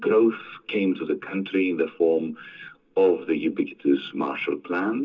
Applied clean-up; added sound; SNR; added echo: none; none; none; reverberation time 0.2 s.